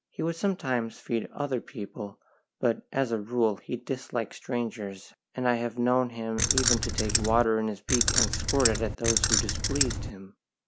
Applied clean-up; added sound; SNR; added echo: none; Keys jangling; -3 dB; none.